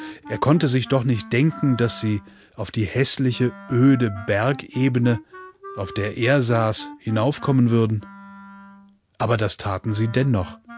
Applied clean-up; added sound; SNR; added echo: none; Wind instrument, woodwind instrument + Wind instrument, woodwind instrument; 19 dB; none.